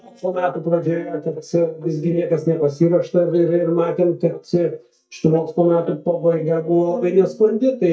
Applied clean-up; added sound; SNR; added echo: neural mask model DeepFilterNet 3.